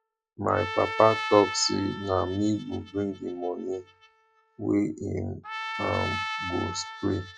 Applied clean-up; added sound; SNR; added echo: classical method log-MMSE.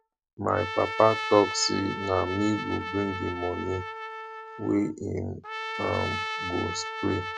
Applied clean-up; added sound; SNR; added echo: none; Trumpet; 7 dB; none.